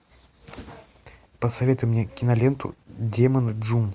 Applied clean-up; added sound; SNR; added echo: none; none; none; none.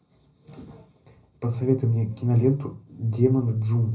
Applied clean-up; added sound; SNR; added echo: none; none; none; reverberation time 0.4 s.